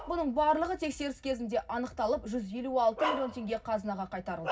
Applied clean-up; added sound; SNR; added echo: none; Bark; 9 dB; reverberation time 0.4 s.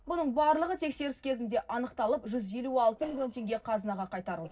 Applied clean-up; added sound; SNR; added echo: neural separator model SepFormer DNS4.